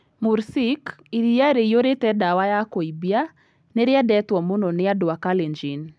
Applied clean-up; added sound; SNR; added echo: none; none; none; none.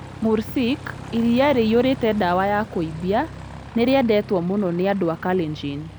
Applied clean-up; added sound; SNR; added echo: none; Aircraft; 15 dB; none.